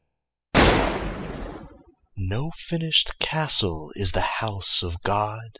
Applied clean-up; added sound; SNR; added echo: classical method spectral subtraction.